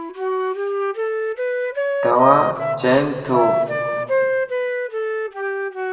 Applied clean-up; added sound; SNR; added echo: none; Wind instrument, woodwind instrument; 0 dB; reverberation time 1.8 s.